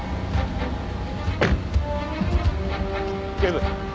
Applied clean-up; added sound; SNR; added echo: none; none; none; none.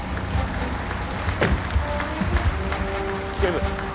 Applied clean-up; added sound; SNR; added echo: none; Applause; 8 dB; none.